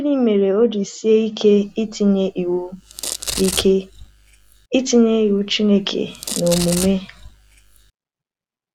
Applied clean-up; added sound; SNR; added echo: none; Domestic sounds, home sounds; 13 dB; none.